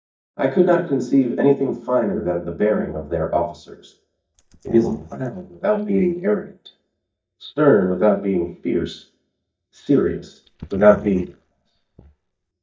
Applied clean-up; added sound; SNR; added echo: neural mask model DeepFilterNet 3.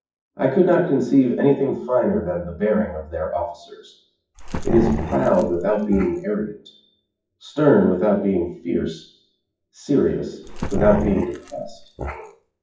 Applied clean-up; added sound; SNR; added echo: classical method WPE with log-MMSE.